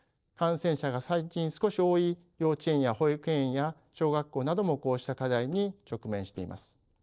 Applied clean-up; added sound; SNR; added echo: neural separator model SepFormer DNS4.